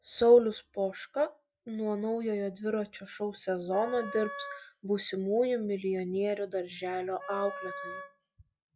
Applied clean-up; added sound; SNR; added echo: classical method log-MMSE.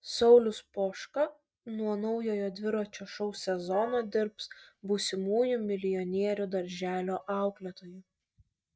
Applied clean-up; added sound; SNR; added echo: neural mask model DeepFilterNet 3.